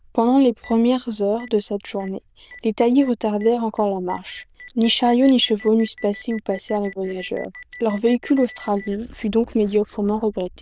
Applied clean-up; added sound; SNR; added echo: neural diffusion model UNIVERSE++.